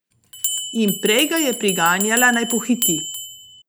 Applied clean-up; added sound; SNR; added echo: none; Bell; 5 dB; none.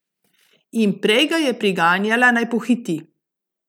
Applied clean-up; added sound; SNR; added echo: none; none; none; none.